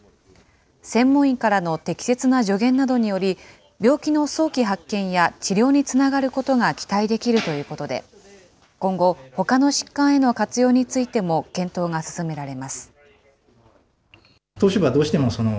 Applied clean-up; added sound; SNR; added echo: none; none; none; none.